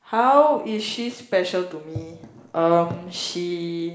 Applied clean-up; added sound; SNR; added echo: none; none; none; reverberation time 0.6 s.